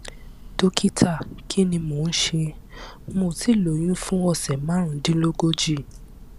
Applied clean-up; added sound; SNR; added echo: none; Church bell; 18 dB; none.